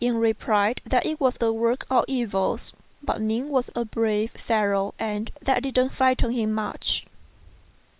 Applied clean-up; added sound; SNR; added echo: none; none; none; none.